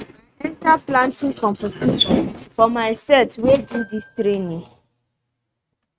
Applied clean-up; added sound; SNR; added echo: neural mask model RNNoise.